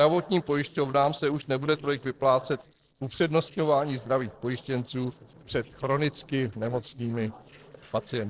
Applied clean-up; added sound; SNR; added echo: neural separator model SepFormer DNS4.